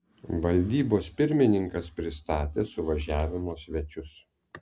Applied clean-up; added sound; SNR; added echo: none; none; none; none.